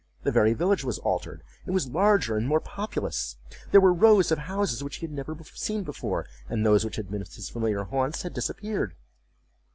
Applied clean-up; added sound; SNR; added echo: none; none; none; none.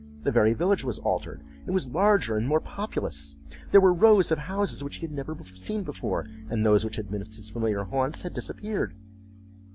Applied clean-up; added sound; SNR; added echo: none; Piano; 19 dB; none.